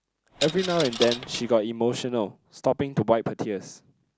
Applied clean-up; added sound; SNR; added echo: none; Coin (dropping); 7 dB; none.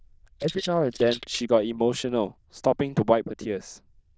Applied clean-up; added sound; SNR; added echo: neural diffusion model UNIVERSE++.